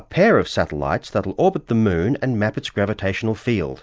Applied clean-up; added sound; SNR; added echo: none; none; none; none.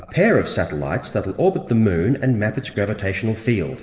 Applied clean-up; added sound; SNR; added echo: none; none; none; reverberation time 2.4 s.